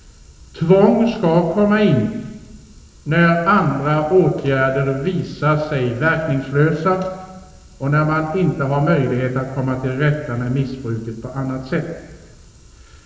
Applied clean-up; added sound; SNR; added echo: none; none; none; reverberation time 1.4 s.